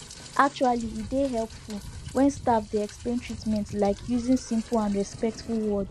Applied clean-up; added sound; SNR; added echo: none; Rain; 14 dB; none.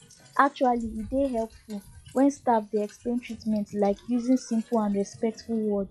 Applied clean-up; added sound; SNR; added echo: classical method log-MMSE.